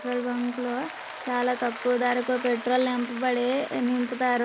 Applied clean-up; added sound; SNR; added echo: none; Applause; 12 dB; none.